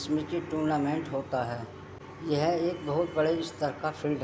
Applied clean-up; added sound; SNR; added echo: none; none; none; none.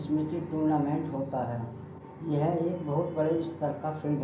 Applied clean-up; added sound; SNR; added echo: none; none; none; reverberation time 0.6 s.